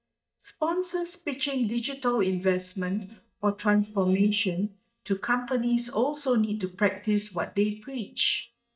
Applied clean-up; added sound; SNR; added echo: neural mask model DeepFilterNet 3.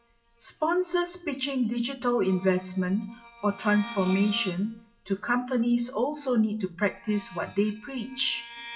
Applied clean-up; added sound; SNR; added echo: classical method WPE with log-MMSE.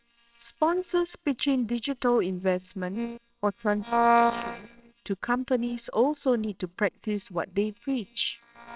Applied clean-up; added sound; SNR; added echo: neural separator model SepFormer WHAMR!.